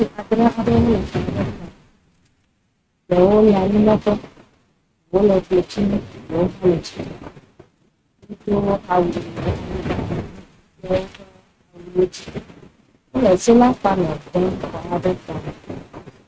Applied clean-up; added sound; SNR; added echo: neural mask model RNNoise.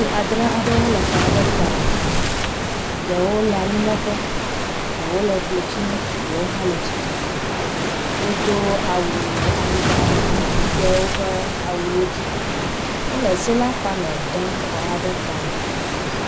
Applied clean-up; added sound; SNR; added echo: none; Waves, surf; -3 dB; none.